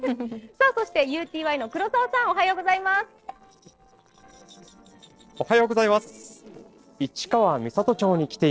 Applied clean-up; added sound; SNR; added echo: neural separator model SepFormer DNS4.